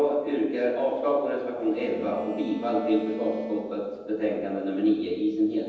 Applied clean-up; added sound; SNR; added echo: none; Bowed string instrument; 13 dB; reverberation time 1.1 s.